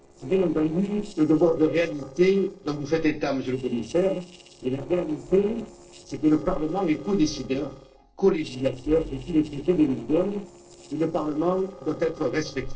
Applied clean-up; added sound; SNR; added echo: neural separator model SepFormer DNS4.